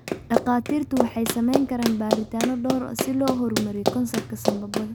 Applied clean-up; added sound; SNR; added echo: none; Run; 3 dB; none.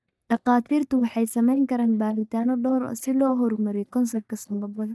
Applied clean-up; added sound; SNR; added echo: neural mask model DeepFilterNet 3.